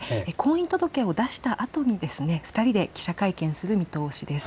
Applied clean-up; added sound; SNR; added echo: none; none; none; none.